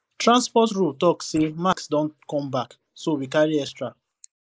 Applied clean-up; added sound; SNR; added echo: neural mask model Resemble Enhance denoiser.